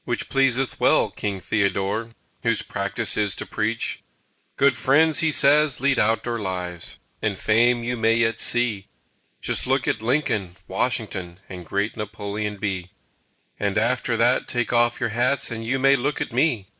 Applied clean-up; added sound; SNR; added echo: none; none; none; none.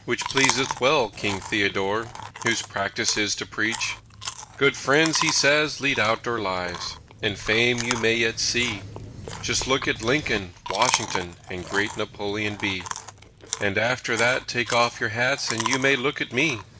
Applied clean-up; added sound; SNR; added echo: none; Chewing, mastication; 9 dB; none.